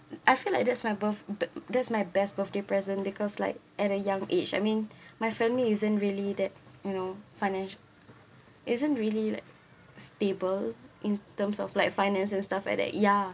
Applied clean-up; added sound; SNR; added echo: none; none; none; none.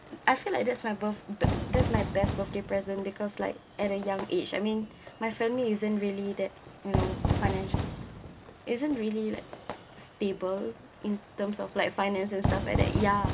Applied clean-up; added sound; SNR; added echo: none; Fire / Fireworks; 3 dB; none.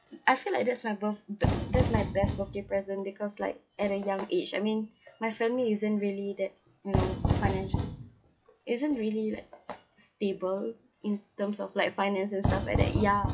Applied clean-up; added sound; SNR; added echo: classical method log-MMSE.